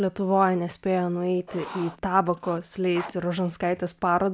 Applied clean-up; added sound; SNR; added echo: none; Writing; 16 dB; none.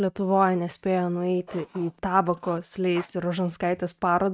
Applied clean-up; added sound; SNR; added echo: neural mask model RNNoise.